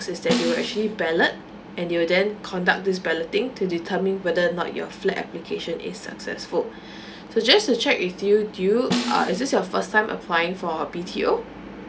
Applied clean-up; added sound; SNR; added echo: none; Snare drum; 5 dB; none.